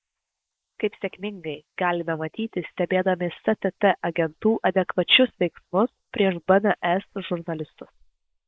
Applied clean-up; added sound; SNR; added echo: neural mask model Resemble Enhance denoiser.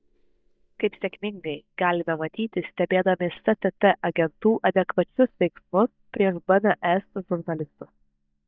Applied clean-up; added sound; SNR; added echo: neural mask model DeepFilterNet 3.